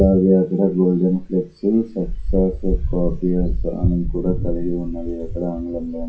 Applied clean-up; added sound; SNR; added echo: classical method WPE with log-MMSE.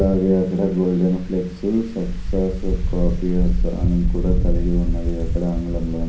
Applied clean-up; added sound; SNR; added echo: none; Wind; 0 dB; reverberation time 0.6 s.